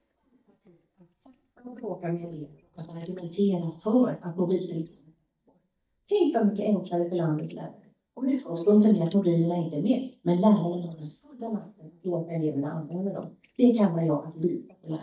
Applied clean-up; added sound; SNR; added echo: neural mask model DeepFilterNet 3.